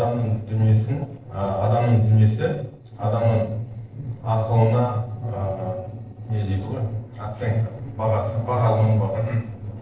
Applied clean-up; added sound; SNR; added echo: neural separator model SepFormer DNS4.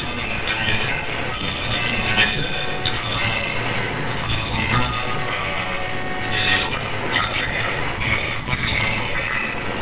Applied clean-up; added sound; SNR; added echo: neural separator model SepFormer WHAMR!.